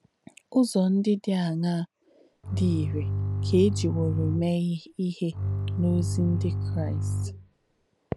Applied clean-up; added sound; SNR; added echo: none; Bowed string instrument; 1 dB; none.